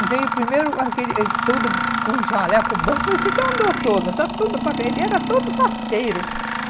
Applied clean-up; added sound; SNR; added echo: none; Mechanisms; 1 dB; none.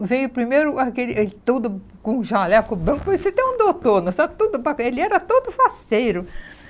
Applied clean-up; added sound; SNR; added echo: none; none; none; none.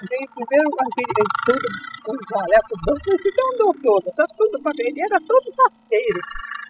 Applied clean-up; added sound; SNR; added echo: classical method spectral subtraction.